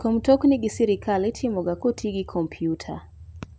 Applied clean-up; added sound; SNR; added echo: none; none; none; none.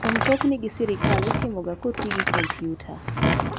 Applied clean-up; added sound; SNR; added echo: none; Door; -2 dB; none.